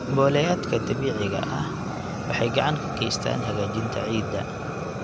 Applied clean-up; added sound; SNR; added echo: none; Fire; 3 dB; none.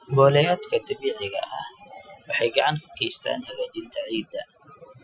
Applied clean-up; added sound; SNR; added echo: classical method Wiener filter.